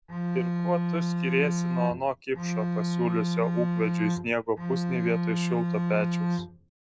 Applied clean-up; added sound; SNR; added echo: none; Bowed string instrument; -3 dB; none.